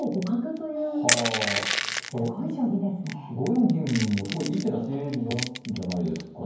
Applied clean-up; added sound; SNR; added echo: none; Crushing; 6 dB; reverberation time 0.9 s.